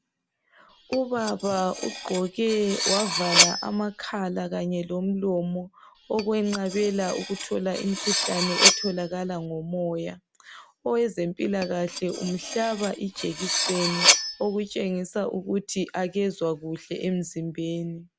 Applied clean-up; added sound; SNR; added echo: none; Cutlery, silverware; 0 dB; none.